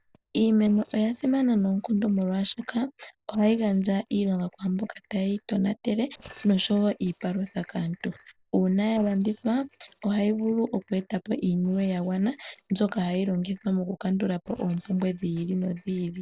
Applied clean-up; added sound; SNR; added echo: neural separator model SepFormer DNS4.